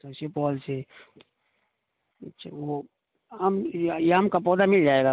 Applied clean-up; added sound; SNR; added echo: none; none; none; none.